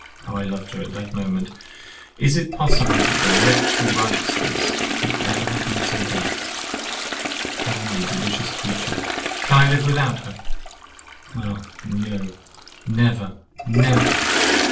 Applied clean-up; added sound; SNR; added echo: none; Toilet flush; 1 dB; reverberation time 0.3 s.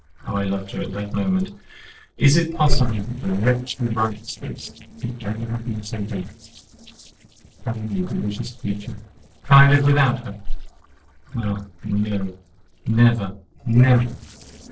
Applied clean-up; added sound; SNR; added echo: neural separator model SepFormer DNS4.